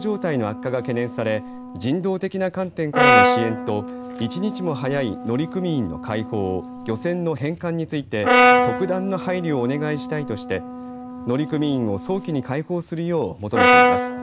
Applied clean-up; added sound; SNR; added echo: none; Brass instrument; -2 dB; none.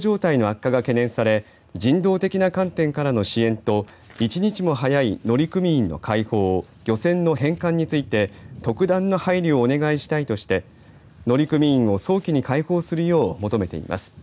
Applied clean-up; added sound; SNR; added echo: none; none; none; none.